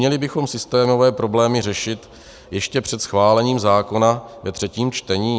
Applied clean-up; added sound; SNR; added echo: none; none; none; none.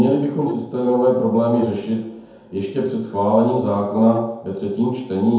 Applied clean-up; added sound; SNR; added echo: none; Wind instrument, woodwind instrument; 14 dB; reverberation time 0.9 s.